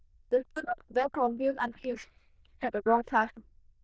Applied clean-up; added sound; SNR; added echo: neural diffusion model UNIVERSE++.